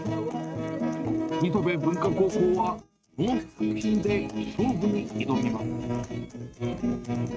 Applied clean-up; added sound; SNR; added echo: neural mask model RNNoise.